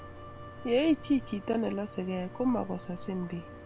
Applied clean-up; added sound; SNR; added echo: none; Mechanisms + Wind instrument, woodwind instrument; 14 dB; none.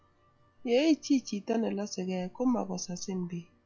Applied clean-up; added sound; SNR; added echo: classical method log-MMSE.